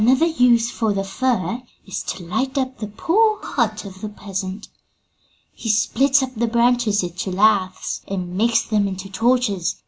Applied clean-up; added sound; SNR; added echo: none; none; none; none.